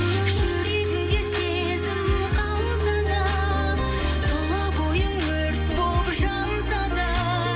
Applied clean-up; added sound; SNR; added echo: none; none; none; reverberation time 1.4 s.